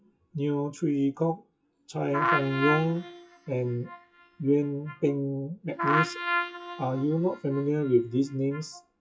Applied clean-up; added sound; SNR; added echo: classical method WPE with log-MMSE.